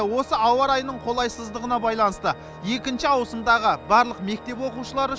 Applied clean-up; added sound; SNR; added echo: none; Organ; 17 dB; none.